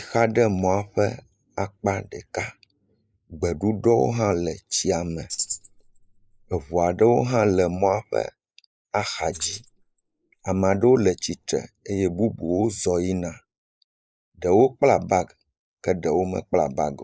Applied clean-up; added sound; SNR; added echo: neural mask model Resemble Enhance denoiser.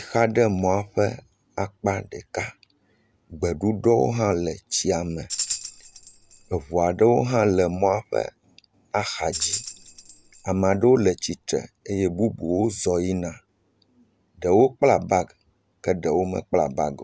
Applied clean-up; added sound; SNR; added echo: none; Tambourine; 11 dB; none.